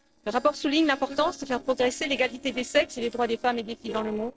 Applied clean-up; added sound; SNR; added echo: neural separator model SepFormer DNS4.